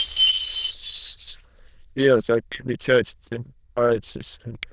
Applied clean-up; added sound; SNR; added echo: neural diffusion model UNIVERSE++.